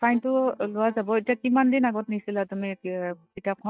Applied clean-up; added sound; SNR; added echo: neural mask model DeepFilterNet 3.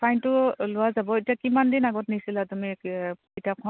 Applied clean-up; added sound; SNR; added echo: none; none; none; none.